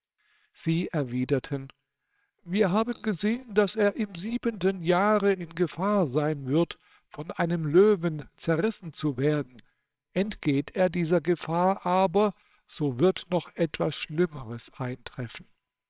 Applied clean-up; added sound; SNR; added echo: neural separator model SepFormer WHAMR!.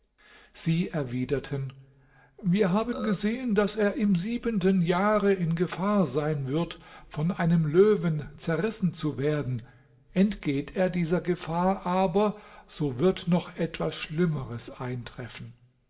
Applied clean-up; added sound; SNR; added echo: none; Burping, eructation; 12 dB; reverberation time 0.6 s.